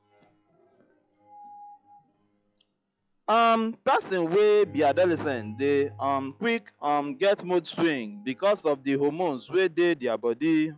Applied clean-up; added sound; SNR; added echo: classical method log-MMSE.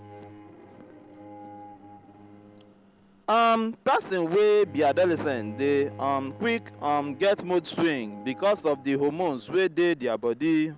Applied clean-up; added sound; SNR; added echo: none; Bowed string instrument; 19 dB; none.